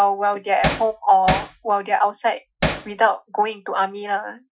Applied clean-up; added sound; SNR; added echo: classical method Wiener filter.